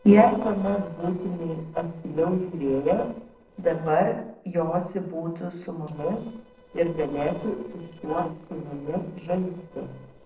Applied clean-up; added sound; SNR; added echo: neural separator model SepFormer DNS4.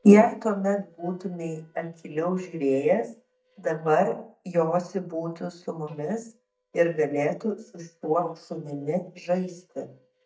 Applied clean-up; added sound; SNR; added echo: neural mask model DeepFilterNet 3.